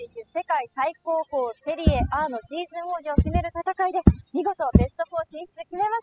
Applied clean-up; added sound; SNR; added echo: classical method spectral subtraction.